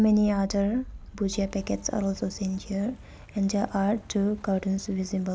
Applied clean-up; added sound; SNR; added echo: none; Wind; 17 dB; none.